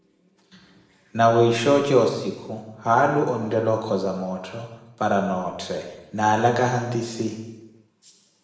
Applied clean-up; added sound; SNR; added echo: none; none; none; reverberation time 0.9 s.